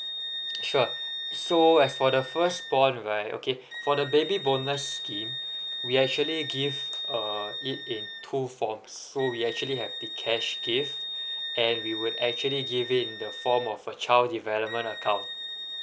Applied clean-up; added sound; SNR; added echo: none; Wind instrument, woodwind instrument; 8 dB; none.